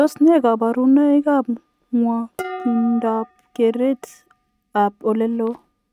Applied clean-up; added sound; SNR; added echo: neural mask model RNNoise.